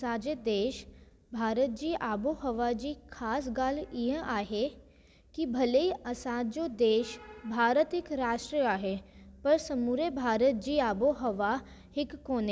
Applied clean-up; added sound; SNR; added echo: none; none; none; none.